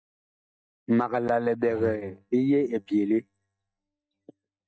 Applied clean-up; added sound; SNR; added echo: neural mask model DeepFilterNet 3.